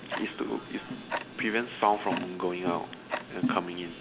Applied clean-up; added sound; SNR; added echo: none; Tick-tock; 5 dB; none.